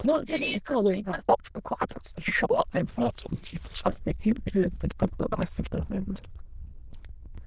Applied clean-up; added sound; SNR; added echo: neural diffusion model UNIVERSE++.